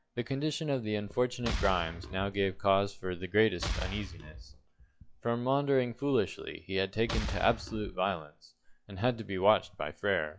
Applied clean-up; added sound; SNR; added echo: classical method log-MMSE.